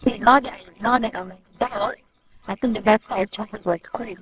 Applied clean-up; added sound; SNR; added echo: neural separator model SepFormer WHAMR!.